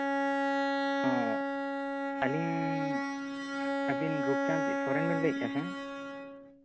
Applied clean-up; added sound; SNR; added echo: none; Bowed string instrument; -4 dB; none.